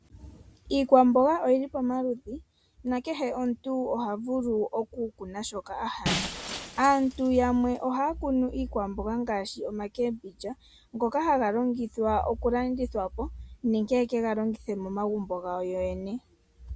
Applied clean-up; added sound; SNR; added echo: none; Shatter; 9 dB; none.